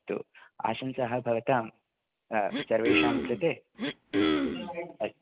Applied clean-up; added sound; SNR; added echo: none; Cough; -2 dB; none.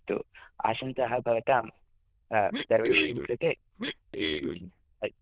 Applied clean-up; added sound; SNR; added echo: neural diffusion model UNIVERSE++.